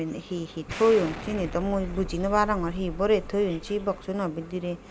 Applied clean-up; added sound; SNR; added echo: none; Explosion; 11 dB; none.